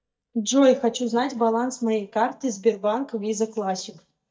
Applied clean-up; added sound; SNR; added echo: neural mask model DeepFilterNet 3.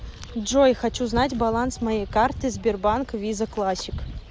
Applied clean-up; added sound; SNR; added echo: none; none; none; none.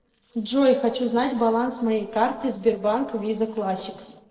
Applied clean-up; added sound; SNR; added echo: neural separator model SepFormer DNS4.